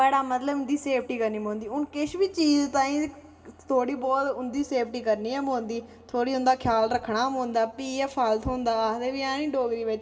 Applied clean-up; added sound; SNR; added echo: none; none; none; reverberation time 1.4 s.